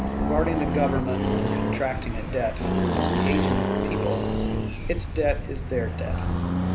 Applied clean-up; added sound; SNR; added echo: none; Accelerating, revving, vroom; -4 dB; none.